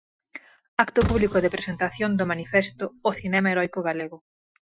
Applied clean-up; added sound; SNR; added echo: classical method Wiener filter.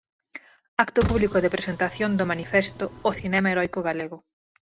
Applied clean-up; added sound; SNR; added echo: none; Car; 10 dB; none.